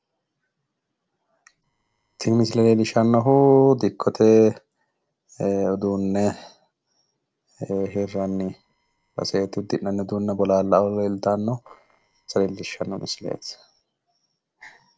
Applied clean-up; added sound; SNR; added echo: neural separator model SepFormer DNS4.